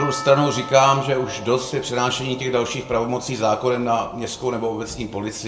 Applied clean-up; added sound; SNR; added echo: none; Percussion; 16 dB; reverberation time 0.4 s.